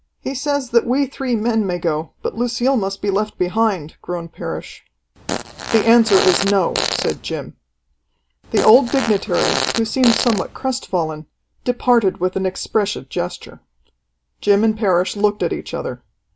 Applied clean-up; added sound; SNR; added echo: none; Fart; 5 dB; none.